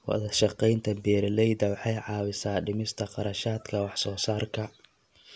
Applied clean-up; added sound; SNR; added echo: none; none; none; none.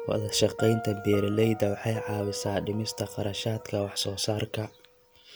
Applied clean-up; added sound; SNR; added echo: none; Piano; 12 dB; none.